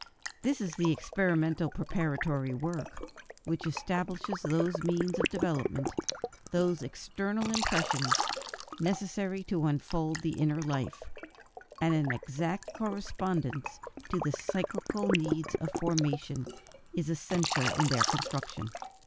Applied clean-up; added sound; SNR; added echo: none; Liquid; 5 dB; none.